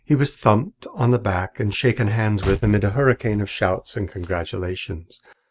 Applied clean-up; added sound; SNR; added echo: neural mask model RNNoise.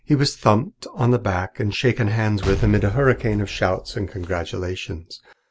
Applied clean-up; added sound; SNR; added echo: none; Explosion; 10 dB; none.